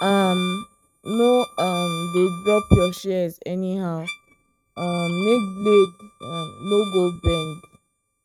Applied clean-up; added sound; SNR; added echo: neural mask model RNNoise.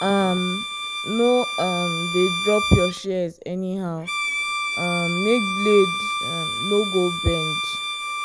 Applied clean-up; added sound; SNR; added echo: none; Bowed string instrument; 4 dB; none.